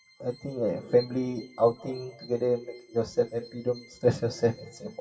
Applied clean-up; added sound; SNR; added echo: classical method WPE with log-MMSE.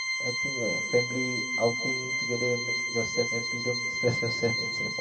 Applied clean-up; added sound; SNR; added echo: none; Organ; -1 dB; reverberation time 1.8 s.